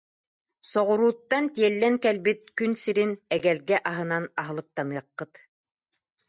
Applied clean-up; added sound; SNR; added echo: none; none; none; none.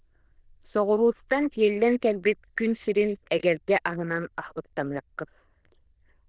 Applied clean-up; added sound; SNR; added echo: neural diffusion model UNIVERSE++.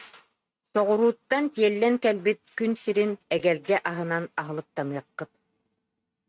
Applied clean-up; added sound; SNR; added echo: neural mask model RNNoise.